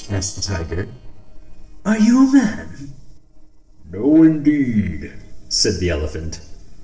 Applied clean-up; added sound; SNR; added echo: neural separator model SepFormer DNS4.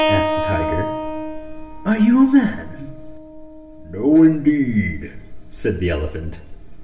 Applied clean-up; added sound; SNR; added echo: none; Keyboard (musical); 8 dB; reverberation time 0.8 s.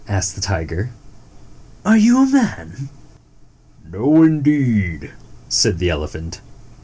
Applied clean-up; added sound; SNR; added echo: none; none; none; none.